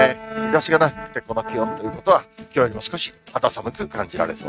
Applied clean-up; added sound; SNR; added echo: neural mask model RNNoise.